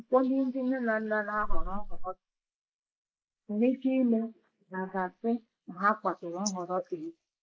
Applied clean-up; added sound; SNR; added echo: neural mask model Resemble Enhance denoiser.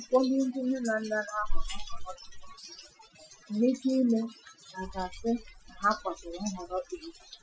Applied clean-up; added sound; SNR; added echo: classical method Wiener filter.